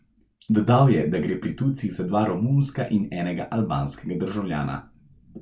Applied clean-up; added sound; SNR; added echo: none; none; none; none.